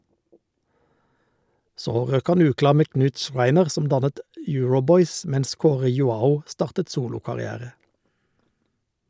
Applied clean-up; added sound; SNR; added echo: none; none; none; none.